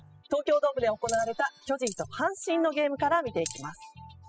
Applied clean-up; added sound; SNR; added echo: classical method spectral subtraction.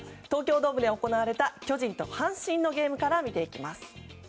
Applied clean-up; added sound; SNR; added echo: none; none; none; none.